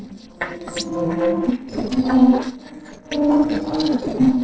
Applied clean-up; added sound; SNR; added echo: neural separator model SepFormer DNS4.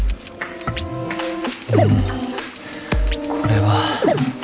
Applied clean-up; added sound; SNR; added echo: none; none; none; none.